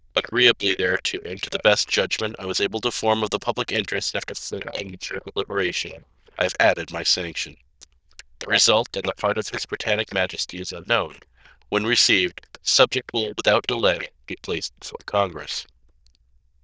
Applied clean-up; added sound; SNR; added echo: neural diffusion model UNIVERSE++.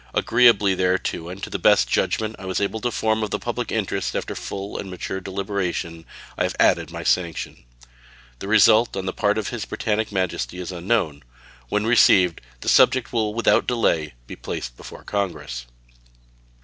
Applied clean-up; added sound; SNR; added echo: none; none; none; none.